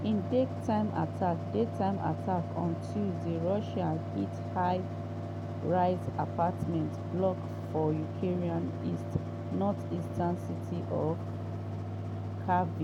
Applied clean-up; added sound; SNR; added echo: none; Mechanical fan; 3 dB; none.